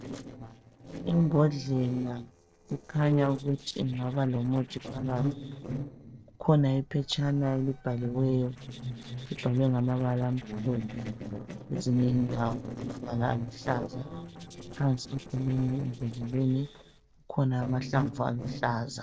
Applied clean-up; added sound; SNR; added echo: neural separator model SepFormer DNS4.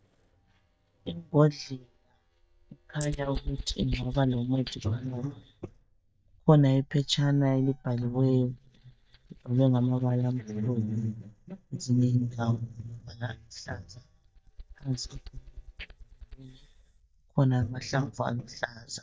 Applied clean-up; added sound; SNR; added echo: neural mask model DeepFilterNet 3.